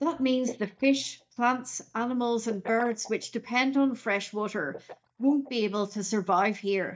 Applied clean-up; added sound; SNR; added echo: neural mask model DeepFilterNet 3.